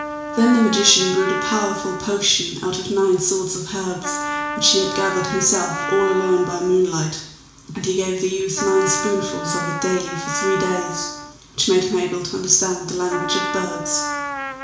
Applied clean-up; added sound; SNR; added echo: none; Trumpet; 8 dB; reverberation time 0.7 s.